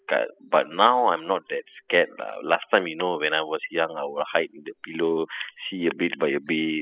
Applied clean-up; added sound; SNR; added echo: classical method spectral subtraction.